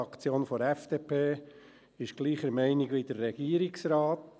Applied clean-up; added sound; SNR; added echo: none; none; none; none.